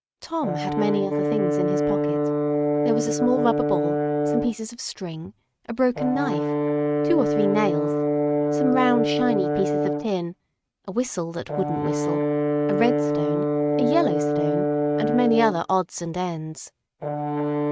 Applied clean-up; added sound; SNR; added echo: neural mask model RNNoise.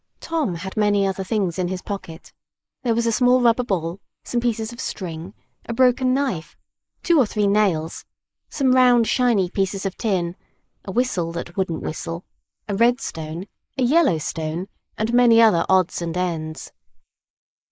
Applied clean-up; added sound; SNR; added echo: neural mask model Resemble Enhance denoiser.